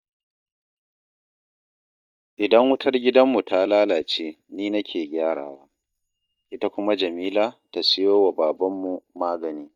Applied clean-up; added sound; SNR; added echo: neural mask model DeepFilterNet 3.